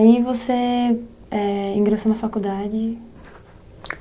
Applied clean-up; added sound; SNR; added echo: none; none; none; none.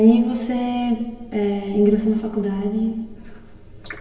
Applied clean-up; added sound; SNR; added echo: none; none; none; reverberation time 1.3 s.